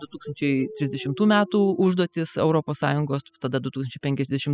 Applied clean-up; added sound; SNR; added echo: classical method spectral subtraction.